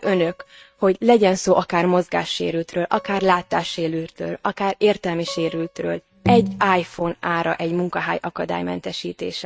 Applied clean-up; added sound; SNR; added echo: neural mask model RNNoise.